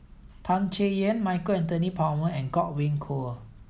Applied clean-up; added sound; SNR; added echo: none; none; none; none.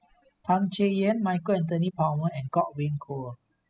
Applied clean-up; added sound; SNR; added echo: classical method spectral subtraction.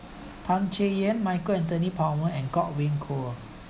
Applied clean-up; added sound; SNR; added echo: none; Engine; 18 dB; none.